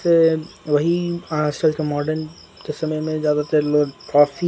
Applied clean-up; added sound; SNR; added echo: none; none; none; none.